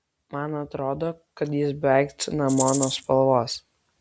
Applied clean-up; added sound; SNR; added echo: none; Rattle (instrument); 7 dB; none.